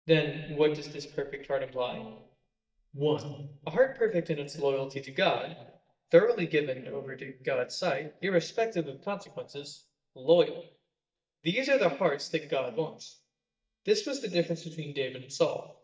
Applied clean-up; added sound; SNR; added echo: neural mask model DeepFilterNet 3.